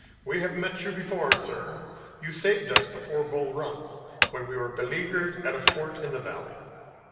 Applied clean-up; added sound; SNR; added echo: none; Hammer; 1 dB; reverberation time 2.5 s.